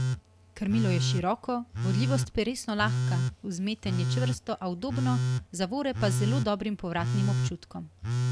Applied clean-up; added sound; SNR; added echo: none; Telephone; -1 dB; none.